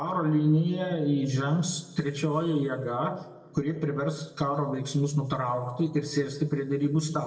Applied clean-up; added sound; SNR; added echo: none; none; none; reverberation time 1.5 s.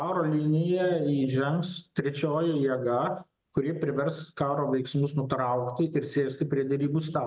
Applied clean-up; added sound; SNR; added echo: none; none; none; none.